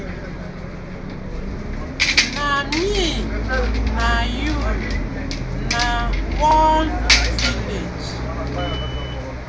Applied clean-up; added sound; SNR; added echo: none; Bus; -3 dB; none.